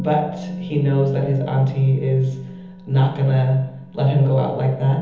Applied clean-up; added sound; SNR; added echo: none; Musical instrument; 15 dB; reverberation time 1.3 s.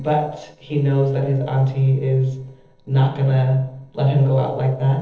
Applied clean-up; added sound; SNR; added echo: neural separator model SepFormer DNS4.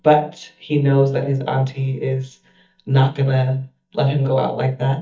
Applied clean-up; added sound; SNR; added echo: neural mask model DeepFilterNet 3.